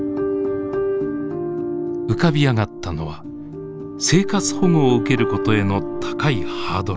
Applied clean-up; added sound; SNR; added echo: none; none; none; none.